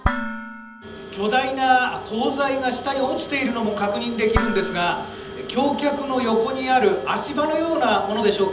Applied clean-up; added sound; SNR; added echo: none; Dishes, pots, and pans; 10 dB; reverberation time 1.2 s.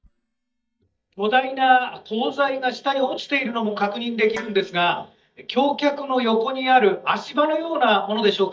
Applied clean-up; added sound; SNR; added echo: neural mask model DeepFilterNet 3.